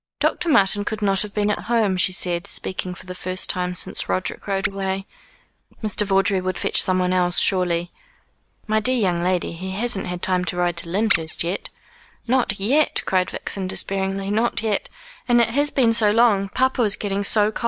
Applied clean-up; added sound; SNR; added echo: neural mask model DeepFilterNet 3.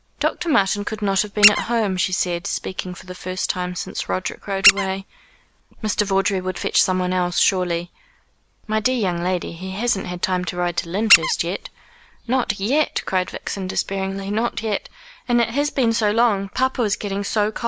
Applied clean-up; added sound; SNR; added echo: none; Squeak; 0 dB; none.